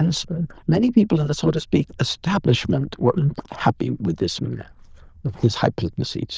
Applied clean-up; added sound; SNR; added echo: neural diffusion model UNIVERSE++.